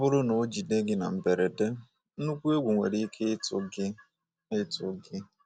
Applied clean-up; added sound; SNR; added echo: none; none; none; none.